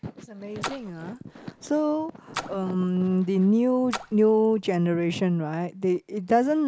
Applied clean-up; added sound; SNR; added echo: none; Splash, splatter; 16 dB; none.